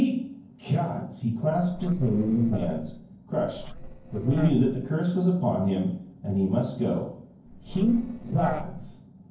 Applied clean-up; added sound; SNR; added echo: neural separator model SepFormer DNS4.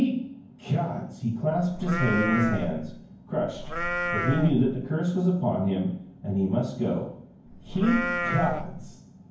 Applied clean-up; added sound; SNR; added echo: none; Livestock, farm animals, working animals; 4 dB; reverberation time 0.9 s.